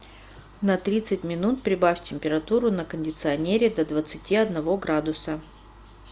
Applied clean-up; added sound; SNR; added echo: none; none; none; none.